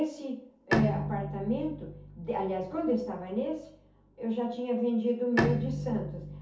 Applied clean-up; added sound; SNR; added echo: none; Bowed string instrument; 4 dB; reverberation time 0.5 s.